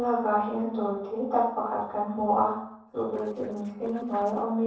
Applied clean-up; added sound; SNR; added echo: neural separator model SepFormer DNS4.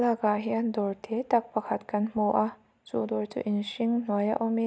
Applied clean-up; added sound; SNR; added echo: none; none; none; none.